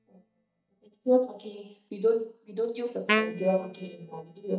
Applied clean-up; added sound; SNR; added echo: neural mask model DeepFilterNet 3.